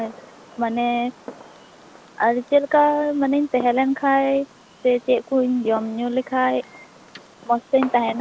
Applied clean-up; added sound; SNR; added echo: none; Fireworks; 19 dB; none.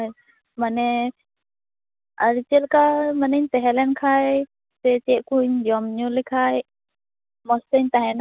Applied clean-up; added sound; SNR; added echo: none; none; none; none.